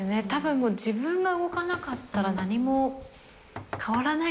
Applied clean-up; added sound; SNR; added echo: none; Knock; 17 dB; none.